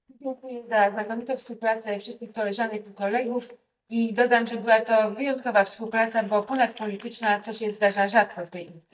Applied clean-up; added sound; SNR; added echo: neural mask model DeepFilterNet 3.